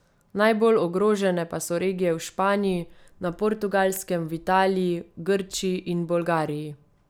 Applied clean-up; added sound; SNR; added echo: none; none; none; none.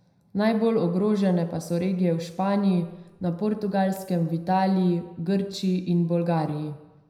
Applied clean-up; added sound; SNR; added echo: none; none; none; reverberation time 0.7 s.